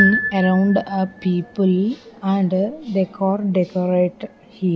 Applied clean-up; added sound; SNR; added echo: none; Piano; 9 dB; none.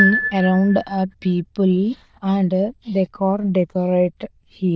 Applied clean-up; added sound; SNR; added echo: neural diffusion model UNIVERSE++.